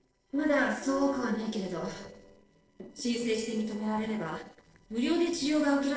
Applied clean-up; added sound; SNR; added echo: neural separator model SepFormer DNS4.